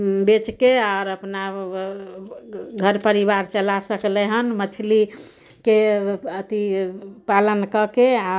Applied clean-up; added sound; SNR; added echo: none; none; none; none.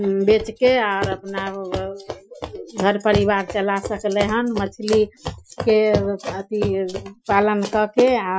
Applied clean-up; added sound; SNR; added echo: classical method Wiener filter.